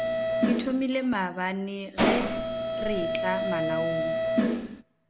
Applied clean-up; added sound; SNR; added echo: none; Mechanisms; -3 dB; none.